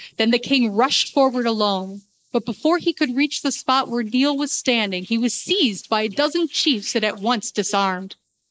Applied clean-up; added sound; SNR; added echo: neural mask model Resemble Enhance denoiser.